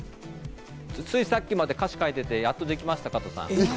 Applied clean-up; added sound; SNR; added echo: none; none; none; none.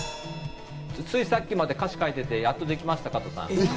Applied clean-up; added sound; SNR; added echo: none; Crash cymbal; 18 dB; reverberation time 1.9 s.